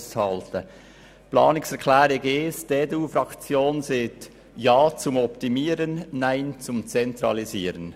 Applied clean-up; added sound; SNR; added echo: none; none; none; none.